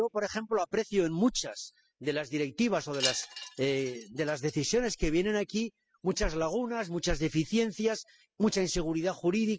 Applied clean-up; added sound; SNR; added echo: classical method spectral subtraction.